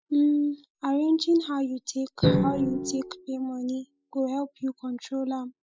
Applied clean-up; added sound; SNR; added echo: classical method spectral subtraction.